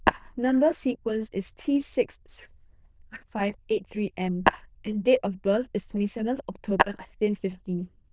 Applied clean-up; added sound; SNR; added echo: neural diffusion model UNIVERSE++.